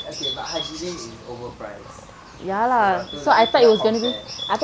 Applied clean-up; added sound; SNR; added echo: none; Bird; 12 dB; none.